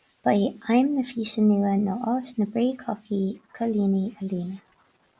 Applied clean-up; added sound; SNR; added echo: none; none; none; none.